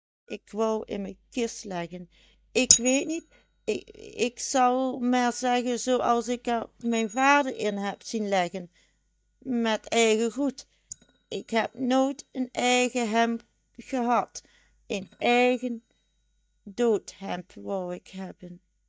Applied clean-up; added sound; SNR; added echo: neural mask model DeepFilterNet 3.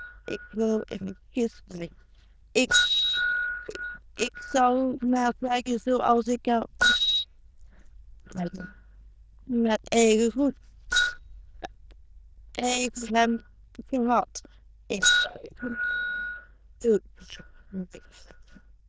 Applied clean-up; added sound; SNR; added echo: neural diffusion model UNIVERSE++.